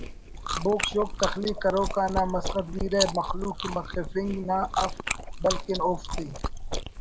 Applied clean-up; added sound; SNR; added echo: none; Chewing, mastication; 4 dB; none.